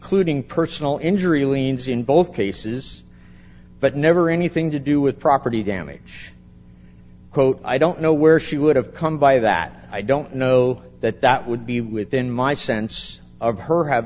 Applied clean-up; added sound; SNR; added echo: none; none; none; none.